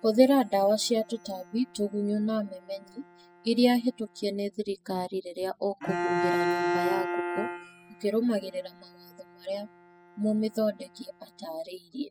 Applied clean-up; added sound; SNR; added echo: classical method spectral subtraction.